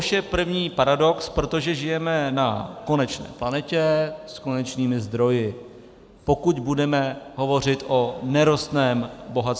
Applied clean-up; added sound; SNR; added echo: none; none; none; none.